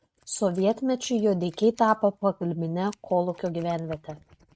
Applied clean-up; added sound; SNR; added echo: neural mask model RNNoise.